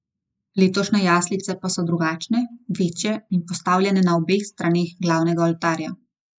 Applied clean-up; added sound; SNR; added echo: neural mask model Resemble Enhance denoiser.